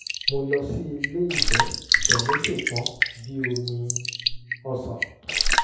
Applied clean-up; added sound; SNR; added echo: none; Raindrop / Drip; -4 dB; reverberation time 2.0 s.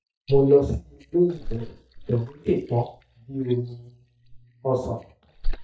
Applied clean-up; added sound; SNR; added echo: neural mask model DeepFilterNet 3.